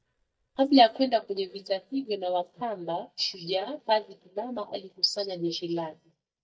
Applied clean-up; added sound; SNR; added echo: neural mask model DeepFilterNet 3.